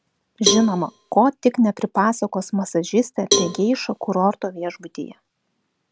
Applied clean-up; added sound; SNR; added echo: none; Cowbell; 6 dB; none.